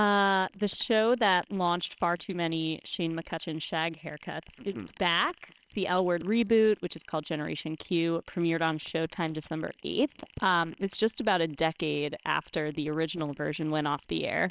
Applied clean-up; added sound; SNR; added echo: neural separator model SepFormer WHAMR!.